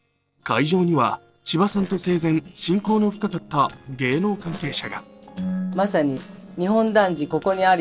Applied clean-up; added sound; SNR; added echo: neural separator model SepFormer DNS4.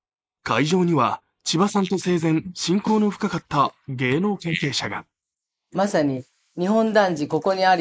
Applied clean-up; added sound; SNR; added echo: neural mask model Resemble Enhance denoiser.